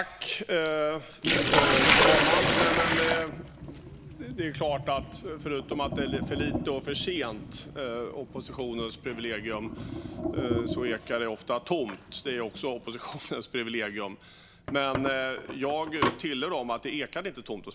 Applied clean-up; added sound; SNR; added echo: none; Sink (filling or washing); -1 dB; none.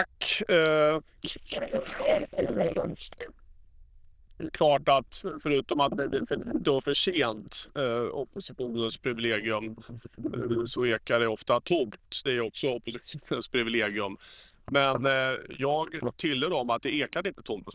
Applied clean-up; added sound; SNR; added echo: neural diffusion model UNIVERSE++.